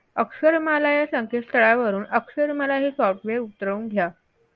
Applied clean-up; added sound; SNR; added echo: none; none; none; none.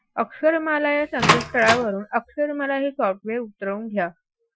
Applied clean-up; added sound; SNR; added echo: classical method Wiener filter.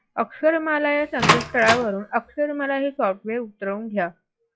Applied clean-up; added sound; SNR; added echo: classical method log-MMSE.